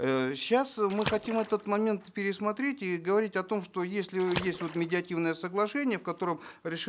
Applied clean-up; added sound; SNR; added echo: none; Water / Splash, splatter; 12 dB; none.